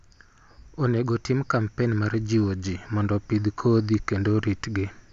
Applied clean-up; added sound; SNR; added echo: none; none; none; none.